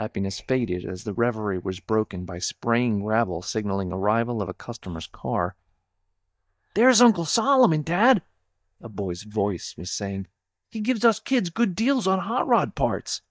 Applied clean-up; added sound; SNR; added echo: neural mask model DeepFilterNet 3.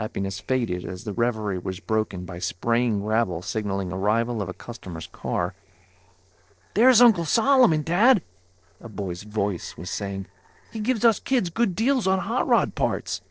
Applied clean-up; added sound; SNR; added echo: neural separator model SepFormer DNS4.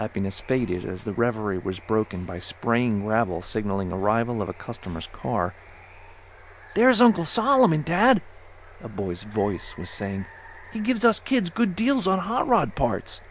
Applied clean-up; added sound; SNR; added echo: none; Water + Purr; 20 dB; none.